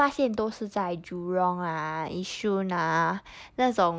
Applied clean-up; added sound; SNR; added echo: none; none; none; none.